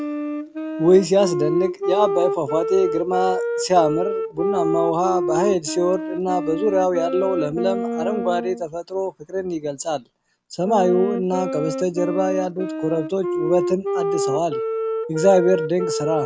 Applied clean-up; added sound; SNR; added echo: none; Wind instrument, woodwind instrument; 4 dB; none.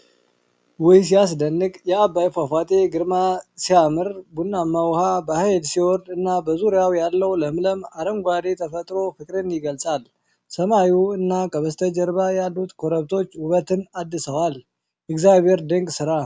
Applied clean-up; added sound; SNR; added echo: none; none; none; none.